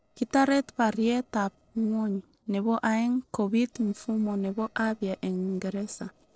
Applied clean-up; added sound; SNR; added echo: neural separator model SepFormer DNS4.